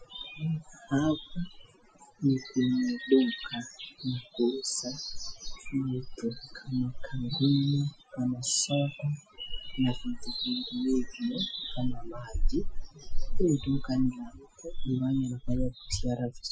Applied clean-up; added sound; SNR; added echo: classical method Wiener filter.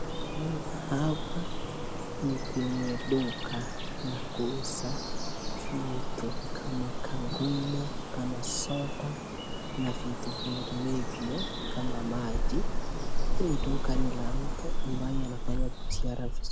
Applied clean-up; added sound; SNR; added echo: none; Bird vocalization, bird call, bird song; -5 dB; none.